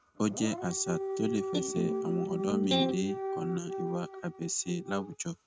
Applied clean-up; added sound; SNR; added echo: neural mask model RNNoise.